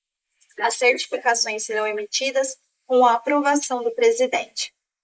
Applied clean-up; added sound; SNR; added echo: neural mask model Resemble Enhance denoiser.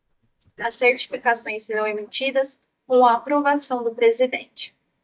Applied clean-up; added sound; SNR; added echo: neural mask model DeepFilterNet 3.